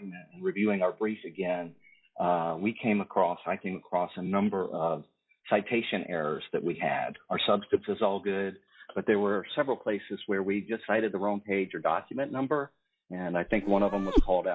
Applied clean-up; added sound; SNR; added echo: classical method log-MMSE.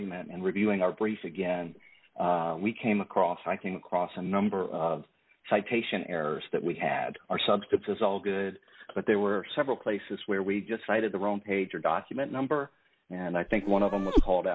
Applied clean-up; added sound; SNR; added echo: none; Meow; -1 dB; none.